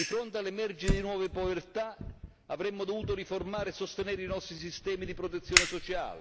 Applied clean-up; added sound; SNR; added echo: none; Fire; 1 dB; none.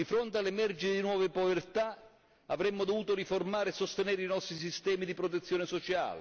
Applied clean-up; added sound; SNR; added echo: none; none; none; none.